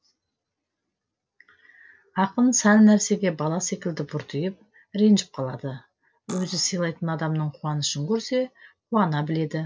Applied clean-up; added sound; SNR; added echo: neural separator model SepFormer DNS4.